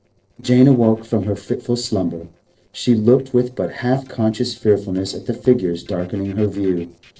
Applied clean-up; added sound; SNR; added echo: neural separator model SepFormer DNS4.